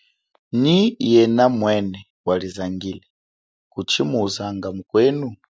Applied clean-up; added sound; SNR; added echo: none; none; none; none.